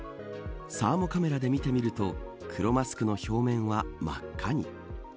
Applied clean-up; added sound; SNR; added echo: none; none; none; none.